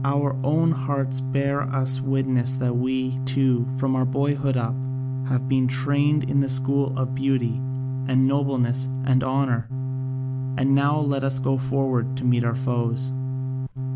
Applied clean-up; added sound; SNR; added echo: none; Organ; 2 dB; none.